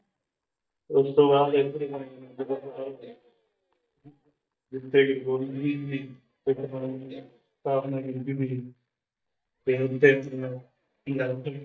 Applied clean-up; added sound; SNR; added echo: neural mask model DeepFilterNet 3.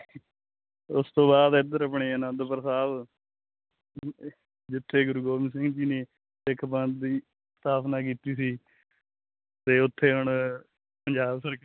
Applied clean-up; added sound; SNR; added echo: none; none; none; none.